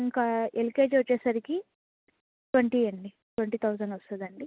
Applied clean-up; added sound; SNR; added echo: none; none; none; none.